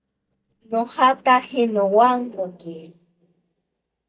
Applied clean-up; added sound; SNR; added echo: neural mask model DeepFilterNet 3.